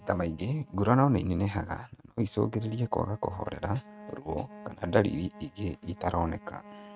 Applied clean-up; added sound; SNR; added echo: neural mask model RNNoise.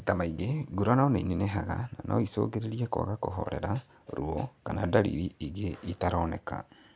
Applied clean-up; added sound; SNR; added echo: none; none; none; none.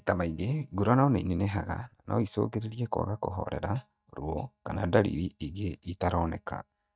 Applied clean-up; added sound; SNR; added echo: neural mask model DeepFilterNet 3.